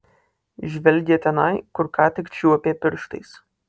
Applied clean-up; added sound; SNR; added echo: none; none; none; none.